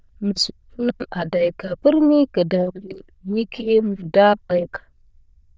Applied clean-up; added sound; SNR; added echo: neural diffusion model UNIVERSE++.